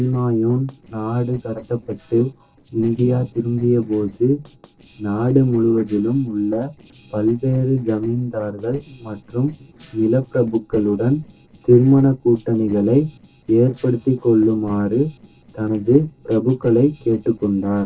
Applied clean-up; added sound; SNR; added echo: neural separator model SepFormer DNS4.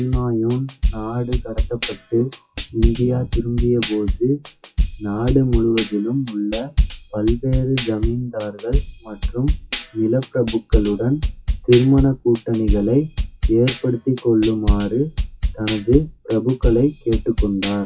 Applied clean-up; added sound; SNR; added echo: classical method WPE with log-MMSE.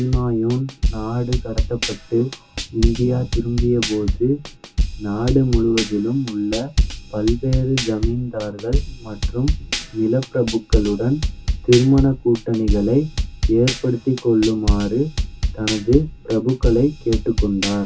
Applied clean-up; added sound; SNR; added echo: none; Drum / Drum kit; 3 dB; reverberation time 0.2 s.